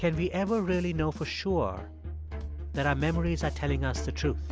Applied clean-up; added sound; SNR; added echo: none; Bass drum / Snare drum / Drum kit; 18 dB; none.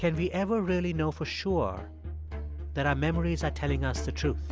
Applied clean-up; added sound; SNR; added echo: none; none; none; none.